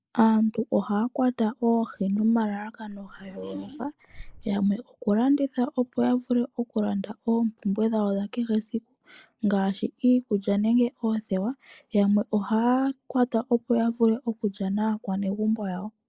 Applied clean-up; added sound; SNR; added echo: neural mask model Resemble Enhance denoiser.